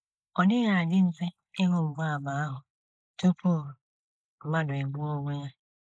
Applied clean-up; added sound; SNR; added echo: neural mask model Resemble Enhance denoiser.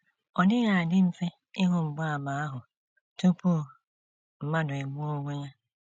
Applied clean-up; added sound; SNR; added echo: none; none; none; none.